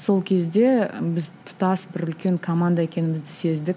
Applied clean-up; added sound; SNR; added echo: none; none; none; none.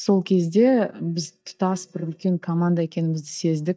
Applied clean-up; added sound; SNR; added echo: neural mask model DeepFilterNet 3.